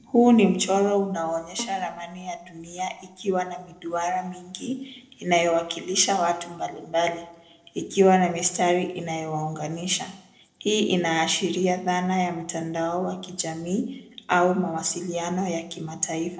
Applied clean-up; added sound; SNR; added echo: neural separator model SepFormer DNS4.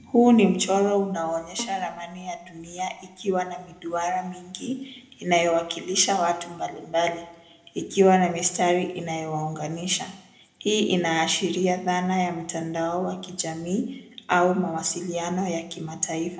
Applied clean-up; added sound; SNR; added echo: none; Bowed string instrument; 20 dB; reverberation time 0.7 s.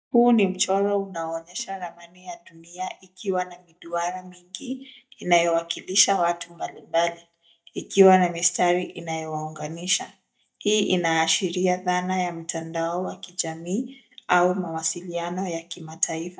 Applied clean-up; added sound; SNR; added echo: neural mask model DeepFilterNet 3.